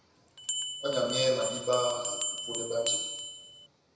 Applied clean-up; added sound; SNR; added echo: none; Bell; 2 dB; reverberation time 1.0 s.